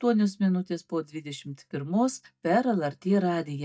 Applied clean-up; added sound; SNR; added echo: neural mask model DeepFilterNet 3.